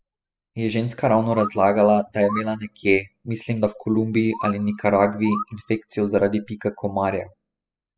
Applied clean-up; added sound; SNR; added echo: classical method spectral subtraction.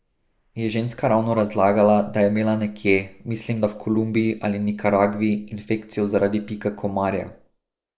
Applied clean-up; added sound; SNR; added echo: neural mask model Resemble Enhance denoiser.